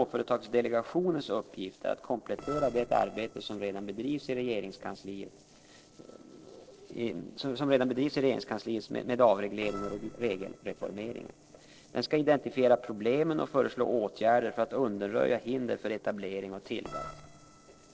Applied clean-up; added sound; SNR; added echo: neural separator model SepFormer DNS4.